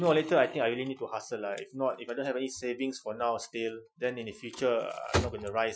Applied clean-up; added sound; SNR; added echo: classical method Wiener filter.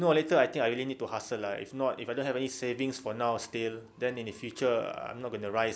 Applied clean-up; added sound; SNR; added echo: none; none; none; none.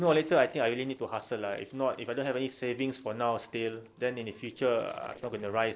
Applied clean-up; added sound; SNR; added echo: neural separator model SepFormer DNS4.